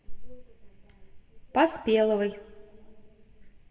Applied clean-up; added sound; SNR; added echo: none; none; none; reverberation time 0.9 s.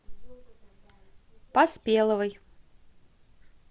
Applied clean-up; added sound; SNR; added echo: none; none; none; none.